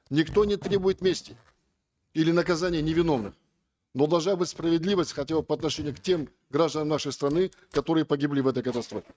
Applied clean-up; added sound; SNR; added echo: neural mask model RNNoise.